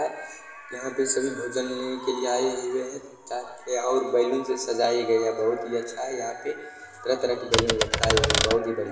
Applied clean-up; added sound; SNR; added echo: none; Typewriter; -2 dB; reverberation time 1.2 s.